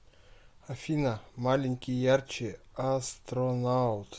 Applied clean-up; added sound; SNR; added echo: none; none; none; none.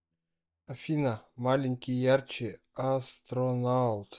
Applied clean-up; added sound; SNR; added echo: neural mask model DeepFilterNet 3.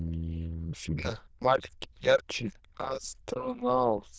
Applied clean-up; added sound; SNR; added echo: neural diffusion model UNIVERSE++.